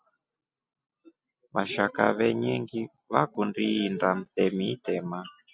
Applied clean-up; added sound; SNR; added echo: none; none; none; none.